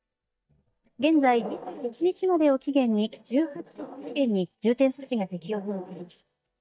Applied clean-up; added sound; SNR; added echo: neural mask model DeepFilterNet 3.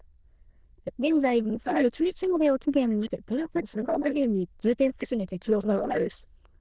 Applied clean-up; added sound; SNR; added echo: neural diffusion model UNIVERSE++.